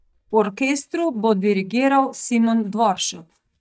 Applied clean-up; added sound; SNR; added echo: neural mask model DeepFilterNet 3.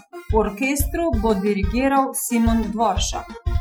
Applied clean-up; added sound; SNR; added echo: classical method Wiener filter.